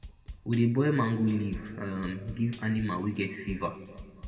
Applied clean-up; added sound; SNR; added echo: none; Drum kit; 17 dB; reverberation time 1.5 s.